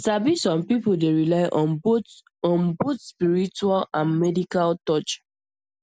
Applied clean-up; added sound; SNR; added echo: none; none; none; none.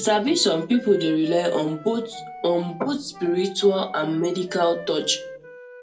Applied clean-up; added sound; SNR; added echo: none; Wind instrument, woodwind instrument; 16 dB; reverberation time 0.2 s.